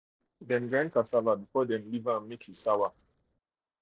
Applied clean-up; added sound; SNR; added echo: neural separator model SepFormer DNS4.